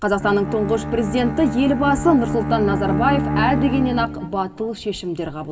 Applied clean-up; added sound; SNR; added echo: none; Bowed string instrument; 5 dB; reverberation time 2.5 s.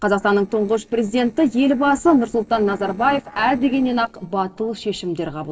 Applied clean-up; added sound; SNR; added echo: neural separator model SepFormer DNS4.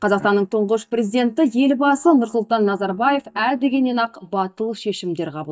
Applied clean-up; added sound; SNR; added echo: neural mask model DeepFilterNet 3.